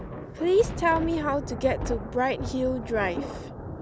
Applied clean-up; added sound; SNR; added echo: none; Thunder; 7 dB; none.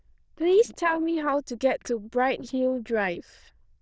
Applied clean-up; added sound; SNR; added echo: neural diffusion model UNIVERSE++.